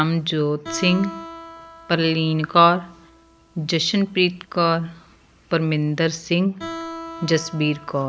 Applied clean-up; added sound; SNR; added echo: none; Guitar; 17 dB; none.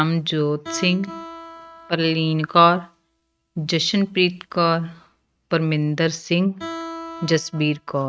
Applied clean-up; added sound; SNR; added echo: neural mask model RNNoise.